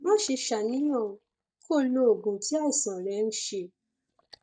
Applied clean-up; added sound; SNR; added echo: neural mask model DeepFilterNet 3.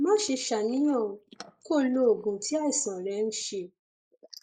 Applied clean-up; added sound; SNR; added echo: neural mask model Resemble Enhance denoiser.